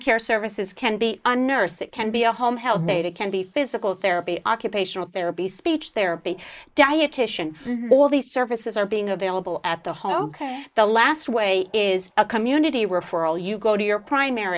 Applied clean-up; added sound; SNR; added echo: neural mask model Resemble Enhance denoiser.